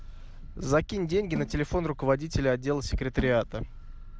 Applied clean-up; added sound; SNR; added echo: none; Snare drum; 10 dB; none.